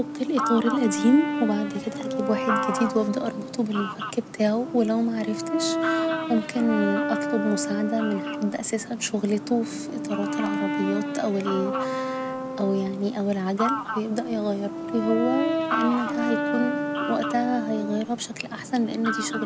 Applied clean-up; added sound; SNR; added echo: none; Fowl + Brass instrument; 2 dB; none.